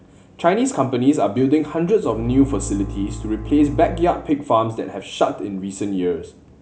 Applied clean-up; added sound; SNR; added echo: none; Bowed string instrument; 11 dB; none.